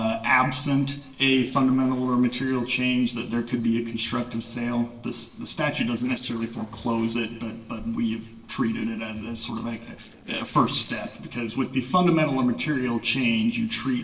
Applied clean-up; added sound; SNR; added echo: neural separator model SepFormer DNS4.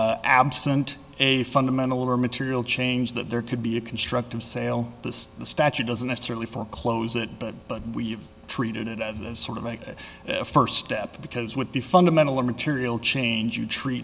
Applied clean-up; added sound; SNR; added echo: none; none; none; none.